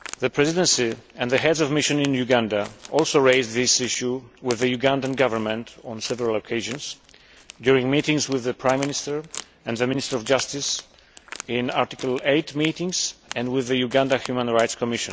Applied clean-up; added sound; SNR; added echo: none; Crack; 19 dB; none.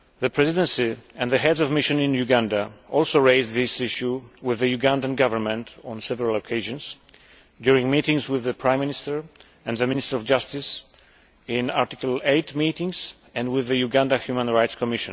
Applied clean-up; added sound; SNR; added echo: none; none; none; none.